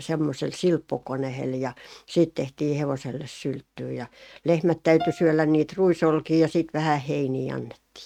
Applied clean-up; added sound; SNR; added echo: neural mask model RNNoise.